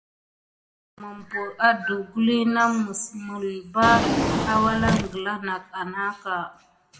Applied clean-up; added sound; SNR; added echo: none; Drawer open or close; 0 dB; reverberation time 0.7 s.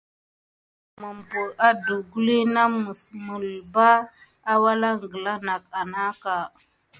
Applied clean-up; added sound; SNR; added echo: none; none; none; none.